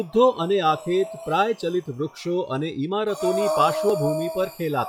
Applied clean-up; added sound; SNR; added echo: classical method log-MMSE.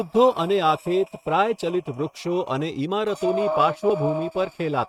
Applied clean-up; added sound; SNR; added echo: neural mask model RNNoise.